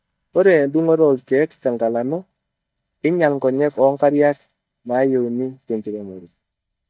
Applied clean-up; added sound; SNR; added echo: neural mask model DeepFilterNet 3.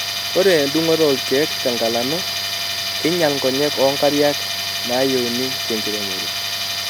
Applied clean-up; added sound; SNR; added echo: none; Tools; 3 dB; none.